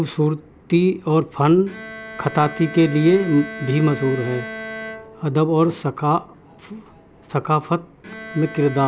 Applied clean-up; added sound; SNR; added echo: none; Bowed string instrument; 16 dB; none.